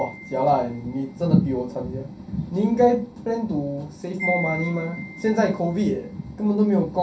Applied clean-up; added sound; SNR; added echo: none; Wind chime; 15 dB; reverberation time 0.3 s.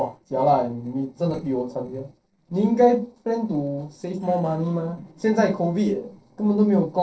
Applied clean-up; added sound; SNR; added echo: neural separator model SepFormer DNS4.